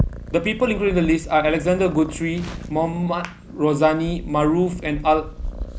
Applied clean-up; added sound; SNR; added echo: none; Purr; 10 dB; none.